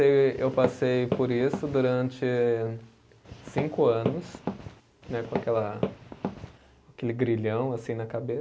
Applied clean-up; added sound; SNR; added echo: none; Walk, footsteps; 7 dB; none.